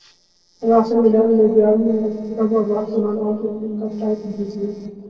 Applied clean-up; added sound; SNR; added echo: neural separator model SepFormer DNS4.